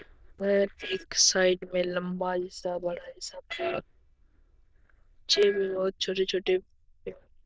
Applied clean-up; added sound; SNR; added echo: neural diffusion model UNIVERSE++.